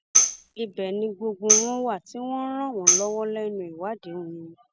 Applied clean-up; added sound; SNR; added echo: none; Tambourine; -4 dB; none.